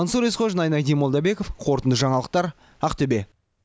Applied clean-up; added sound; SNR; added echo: none; none; none; none.